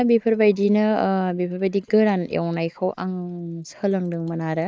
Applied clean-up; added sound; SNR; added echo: neural mask model Resemble Enhance denoiser.